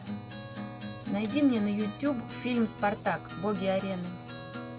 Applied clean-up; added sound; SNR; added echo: none; Acoustic guitar; 10 dB; none.